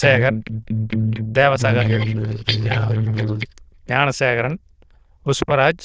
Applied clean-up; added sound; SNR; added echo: neural diffusion model UNIVERSE++.